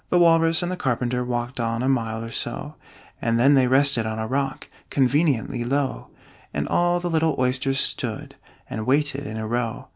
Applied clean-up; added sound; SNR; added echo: none; none; none; none.